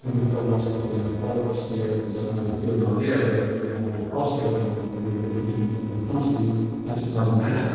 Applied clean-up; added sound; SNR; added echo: neural separator model SepFormer DNS4.